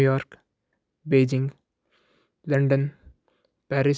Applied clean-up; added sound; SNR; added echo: none; none; none; none.